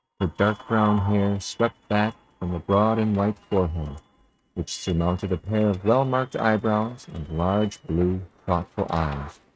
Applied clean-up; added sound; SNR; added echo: neural mask model RNNoise.